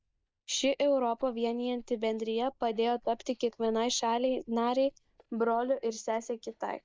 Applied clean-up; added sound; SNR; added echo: neural mask model DeepFilterNet 3.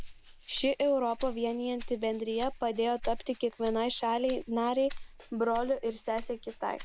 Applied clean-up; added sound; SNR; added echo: none; Rattle (instrument); 11 dB; none.